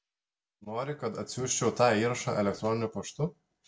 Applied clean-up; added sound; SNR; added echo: none; none; none; none.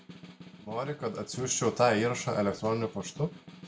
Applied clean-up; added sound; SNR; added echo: none; Snare drum; 17 dB; none.